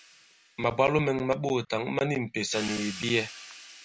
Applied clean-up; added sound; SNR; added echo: none; Crash cymbal / Hi-hat; 16 dB; none.